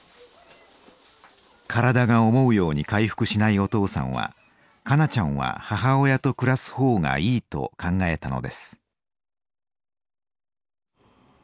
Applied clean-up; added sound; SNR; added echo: none; none; none; none.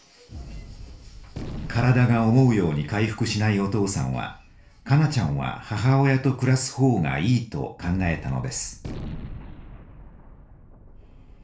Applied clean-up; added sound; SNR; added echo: none; Gunshot, gunfire; 16 dB; reverberation time 0.3 s.